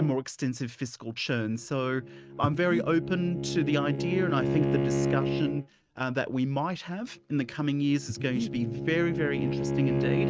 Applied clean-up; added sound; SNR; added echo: neural mask model RNNoise.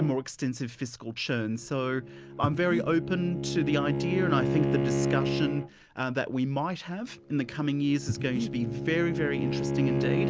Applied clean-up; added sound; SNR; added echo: none; Breathing + Bowed string instrument; 2 dB; none.